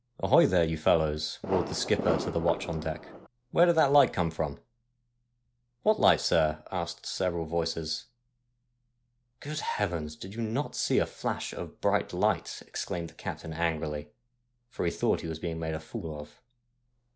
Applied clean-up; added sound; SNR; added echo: none; Fireworks; 5 dB; none.